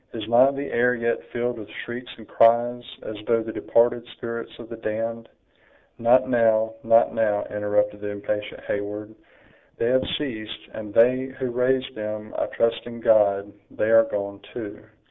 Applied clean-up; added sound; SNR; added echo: none; none; none; none.